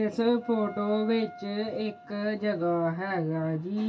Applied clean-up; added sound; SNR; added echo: none; Wind instrument, woodwind instrument; 18 dB; reverberation time 0.2 s.